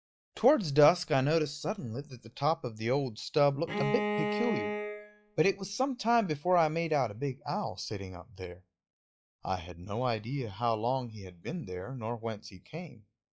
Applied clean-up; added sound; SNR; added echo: classical method log-MMSE.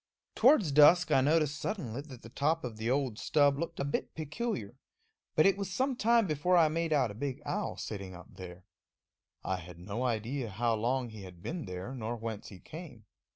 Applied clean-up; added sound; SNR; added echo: none; none; none; none.